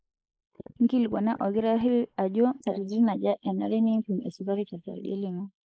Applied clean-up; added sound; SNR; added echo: neural mask model Resemble Enhance denoiser.